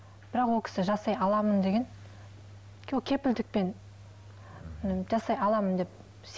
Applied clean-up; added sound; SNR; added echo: none; none; none; none.